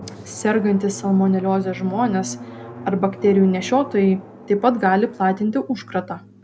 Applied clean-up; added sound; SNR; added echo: none; Drum; 16 dB; none.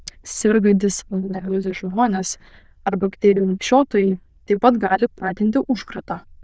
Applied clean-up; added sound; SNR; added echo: neural diffusion model UNIVERSE++.